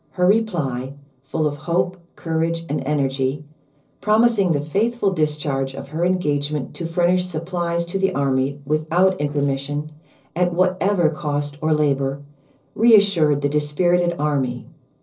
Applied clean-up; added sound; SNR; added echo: neural separator model SepFormer DNS4.